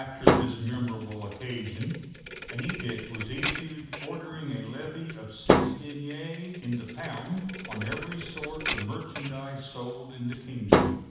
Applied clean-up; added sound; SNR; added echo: none; Thump, thud; -4 dB; reverberation time 1.1 s.